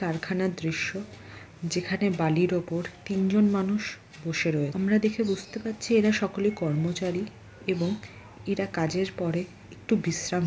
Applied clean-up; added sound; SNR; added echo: none; none; none; none.